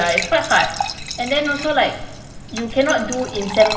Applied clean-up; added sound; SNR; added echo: none; Fill (with liquid) / Trickle, dribble / Glass; 8 dB; reverberation time 1.1 s.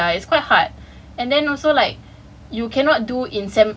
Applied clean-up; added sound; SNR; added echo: none; none; none; none.